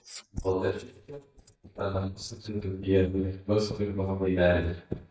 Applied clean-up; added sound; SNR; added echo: neural mask model DeepFilterNet 3.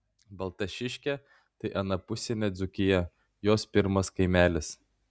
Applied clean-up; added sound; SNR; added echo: none; none; none; none.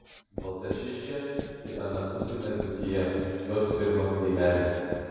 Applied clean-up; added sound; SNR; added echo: none; Writing; 11 dB; reverberation time 2.2 s.